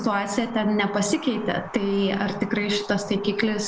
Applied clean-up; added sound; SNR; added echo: none; Wind; 16 dB; none.